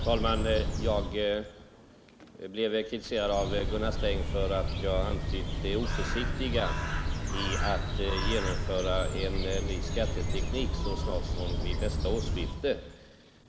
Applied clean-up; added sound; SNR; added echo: none; Bird; -2 dB; none.